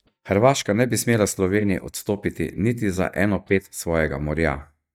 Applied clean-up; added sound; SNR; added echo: neural mask model DeepFilterNet 3.